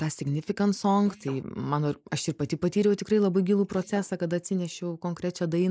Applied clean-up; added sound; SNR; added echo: neural mask model Resemble Enhance denoiser.